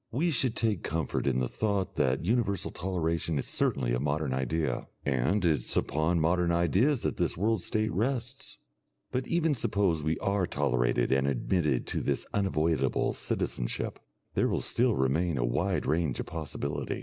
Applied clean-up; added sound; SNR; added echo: none; none; none; none.